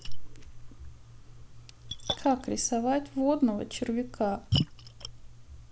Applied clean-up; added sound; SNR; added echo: none; Splash, splatter; 8 dB; none.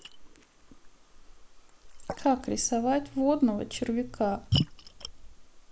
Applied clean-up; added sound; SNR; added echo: neural mask model Resemble Enhance denoiser.